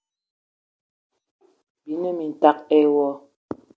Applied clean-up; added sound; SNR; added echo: none; none; none; none.